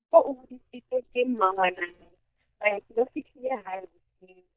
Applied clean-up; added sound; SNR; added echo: neural mask model DeepFilterNet 3.